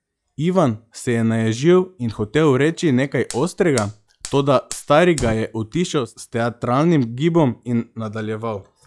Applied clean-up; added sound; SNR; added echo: classical method log-MMSE.